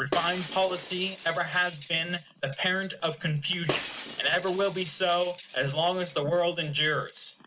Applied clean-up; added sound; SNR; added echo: none; Shatter; 12 dB; none.